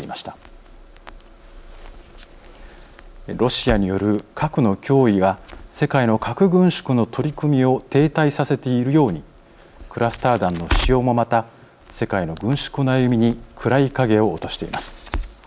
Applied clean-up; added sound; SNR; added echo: none; Crackle; 13 dB; none.